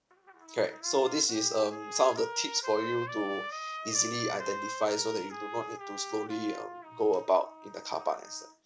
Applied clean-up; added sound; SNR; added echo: none; Trumpet; 10 dB; none.